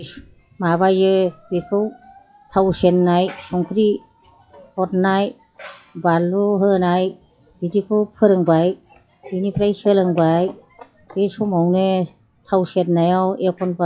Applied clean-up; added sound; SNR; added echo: classical method WPE with log-MMSE.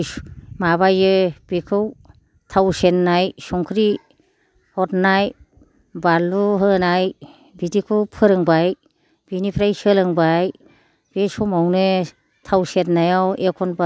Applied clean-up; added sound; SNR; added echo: none; none; none; none.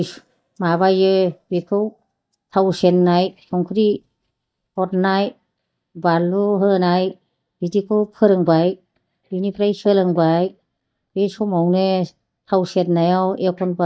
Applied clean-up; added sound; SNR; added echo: neural mask model DeepFilterNet 3.